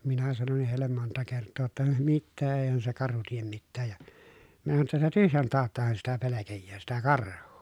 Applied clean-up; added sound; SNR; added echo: none; none; none; none.